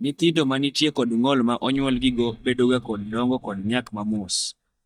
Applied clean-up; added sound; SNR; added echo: neural mask model DeepFilterNet 3.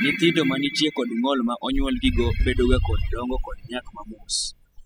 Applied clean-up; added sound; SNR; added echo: classical method spectral subtraction.